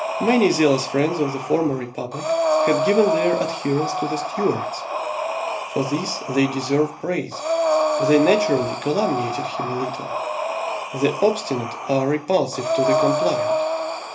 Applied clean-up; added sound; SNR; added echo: none; Breathing; 2 dB; reverberation time 0.3 s.